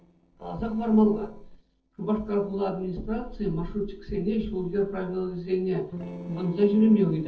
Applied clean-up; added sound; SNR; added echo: neural separator model SepFormer DNS4.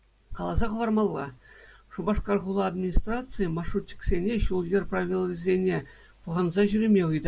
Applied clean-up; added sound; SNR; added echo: none; none; none; none.